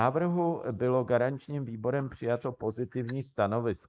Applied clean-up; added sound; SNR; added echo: neural mask model Resemble Enhance denoiser.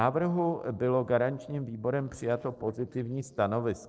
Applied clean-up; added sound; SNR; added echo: neural separator model SepFormer DNS4.